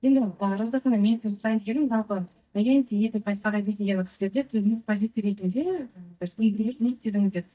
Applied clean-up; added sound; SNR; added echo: neural mask model DeepFilterNet 3.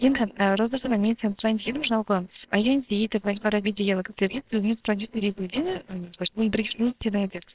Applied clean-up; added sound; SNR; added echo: neural separator model SepFormer WHAMR!.